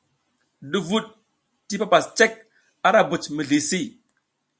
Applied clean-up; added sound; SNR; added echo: none; none; none; none.